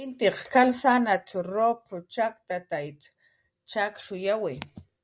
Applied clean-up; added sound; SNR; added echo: none; none; none; none.